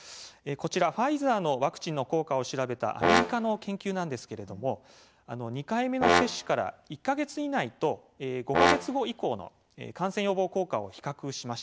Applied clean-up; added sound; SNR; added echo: none; Brass instrument; 0 dB; none.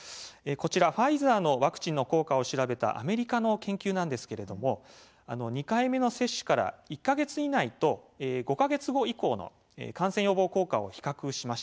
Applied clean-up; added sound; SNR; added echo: none; none; none; none.